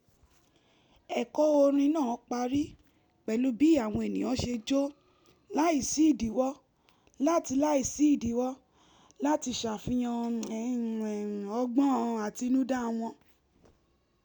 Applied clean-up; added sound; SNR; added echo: none; none; none; none.